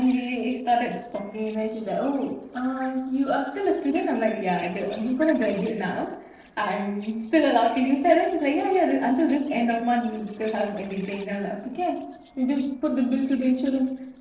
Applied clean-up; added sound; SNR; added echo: neural separator model SepFormer DNS4.